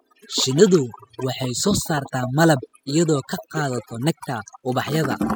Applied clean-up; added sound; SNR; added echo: classical method spectral subtraction.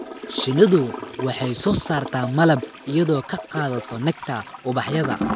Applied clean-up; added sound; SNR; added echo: none; Toilet flush / Gurgling; 10 dB; none.